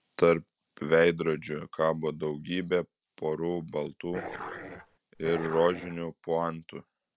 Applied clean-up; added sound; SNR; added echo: none; Dog; 10 dB; none.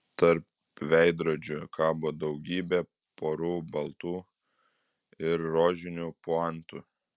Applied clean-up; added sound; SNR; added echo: none; none; none; none.